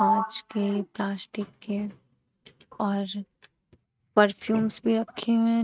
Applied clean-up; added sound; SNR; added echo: neural mask model RNNoise.